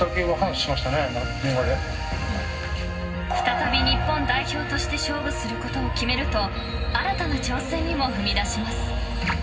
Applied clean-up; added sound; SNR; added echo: none; none; none; reverberation time 0.4 s.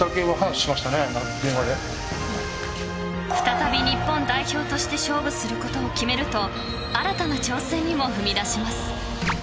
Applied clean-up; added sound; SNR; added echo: none; none; none; none.